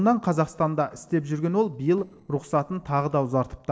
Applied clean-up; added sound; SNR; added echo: neural separator model SepFormer DNS4.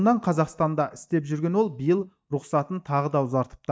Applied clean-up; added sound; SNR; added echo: neural mask model DeepFilterNet 3.